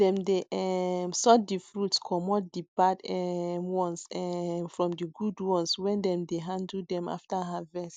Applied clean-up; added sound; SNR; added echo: none; none; none; none.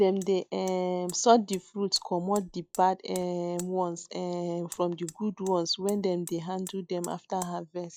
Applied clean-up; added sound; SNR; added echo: classical method log-MMSE.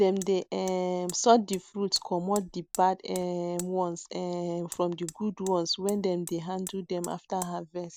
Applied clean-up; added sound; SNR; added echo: none; Hammer; 18 dB; none.